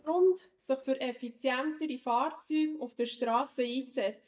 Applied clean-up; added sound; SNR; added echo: neural mask model DeepFilterNet 3.